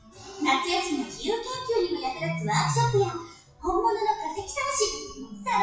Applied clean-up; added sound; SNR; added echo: classical method WPE with log-MMSE.